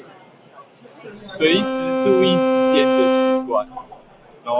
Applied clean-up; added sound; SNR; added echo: none; Bowed string instrument; -4 dB; none.